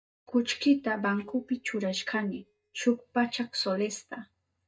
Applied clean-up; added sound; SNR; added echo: neural mask model DeepFilterNet 3.